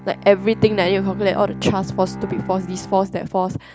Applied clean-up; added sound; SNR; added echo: none; Bowed string instrument; 12 dB; none.